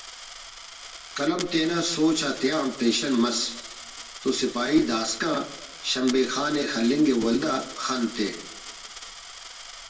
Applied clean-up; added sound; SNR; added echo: none; Coin (dropping); 14 dB; reverberation time 0.7 s.